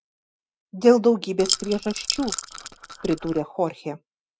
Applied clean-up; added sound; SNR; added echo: neural mask model RNNoise.